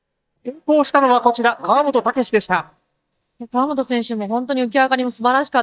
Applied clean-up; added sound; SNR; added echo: neural mask model DeepFilterNet 3.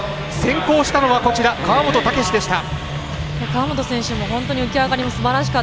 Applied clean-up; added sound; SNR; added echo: none; Fart; 15 dB; none.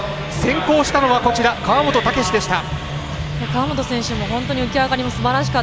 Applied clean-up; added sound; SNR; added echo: none; none; none; none.